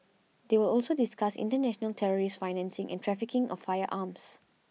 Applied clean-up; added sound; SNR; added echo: none; none; none; none.